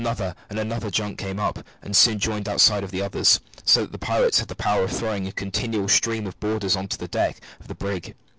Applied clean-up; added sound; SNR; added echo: none; none; none; none.